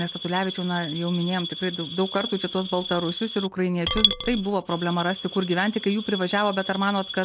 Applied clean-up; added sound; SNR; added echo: none; Coin (dropping) / Glass; 6 dB; none.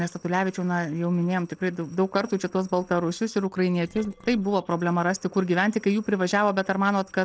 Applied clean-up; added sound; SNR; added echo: neural separator model SepFormer DNS4.